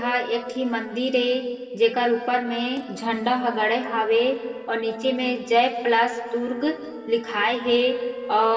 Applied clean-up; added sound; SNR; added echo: neural separator model SepFormer DNS4.